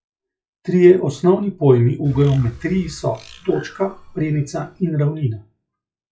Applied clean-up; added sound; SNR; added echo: classical method log-MMSE.